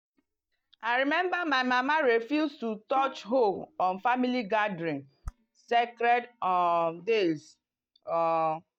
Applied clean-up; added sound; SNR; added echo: neural mask model DeepFilterNet 3.